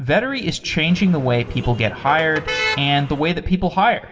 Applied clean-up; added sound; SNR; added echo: none; Motor vehicle (road); 9 dB; reverberation time 1.0 s.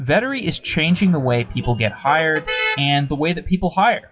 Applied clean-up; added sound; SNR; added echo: classical method WPE with log-MMSE.